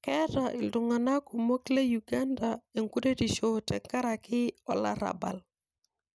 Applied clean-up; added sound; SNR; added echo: none; none; none; none.